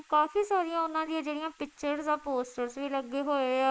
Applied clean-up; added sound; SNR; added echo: neural mask model Resemble Enhance denoiser.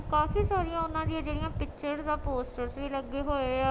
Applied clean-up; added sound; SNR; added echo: none; Walk, footsteps / Bird vocalization, bird call, bird song; 12 dB; none.